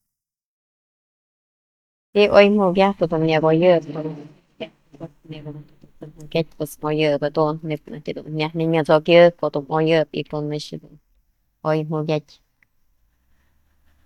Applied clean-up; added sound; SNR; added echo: neural mask model DeepFilterNet 3.